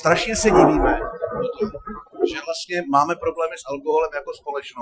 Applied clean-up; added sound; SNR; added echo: classical method Wiener filter.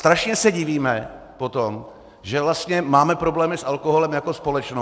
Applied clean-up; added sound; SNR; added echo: none; none; none; none.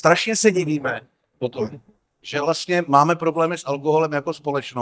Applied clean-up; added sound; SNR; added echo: neural mask model DeepFilterNet 3.